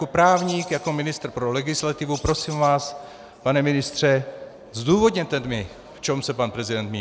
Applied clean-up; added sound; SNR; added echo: none; Bird; 16 dB; none.